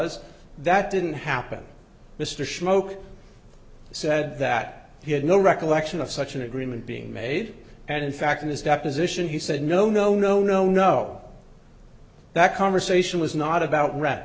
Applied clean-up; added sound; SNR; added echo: none; none; none; none.